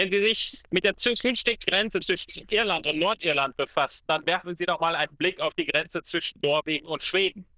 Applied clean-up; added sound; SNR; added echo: neural diffusion model UNIVERSE++.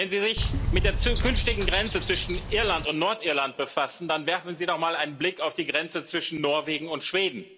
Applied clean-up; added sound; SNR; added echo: none; Bird; 0 dB; none.